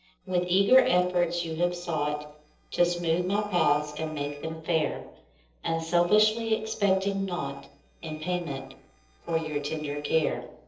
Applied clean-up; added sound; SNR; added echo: neural separator model SepFormer DNS4.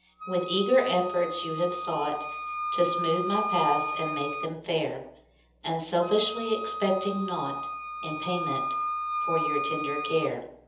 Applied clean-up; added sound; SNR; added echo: none; Wind instrument, woodwind instrument; 4 dB; reverberation time 0.7 s.